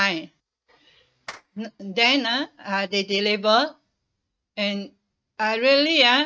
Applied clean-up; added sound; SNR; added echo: neural mask model RNNoise.